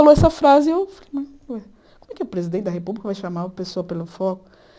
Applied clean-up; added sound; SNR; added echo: none; none; none; none.